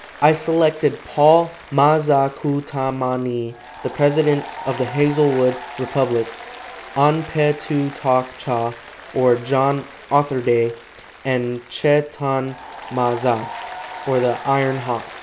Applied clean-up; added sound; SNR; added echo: none; Applause; 16 dB; none.